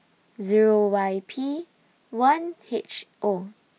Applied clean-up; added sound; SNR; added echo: none; none; none; none.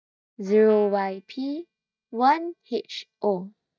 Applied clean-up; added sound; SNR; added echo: neural mask model DeepFilterNet 3.